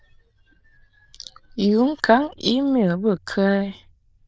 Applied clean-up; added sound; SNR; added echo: neural diffusion model UNIVERSE++.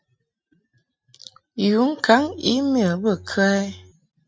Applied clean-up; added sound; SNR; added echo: neural mask model RNNoise.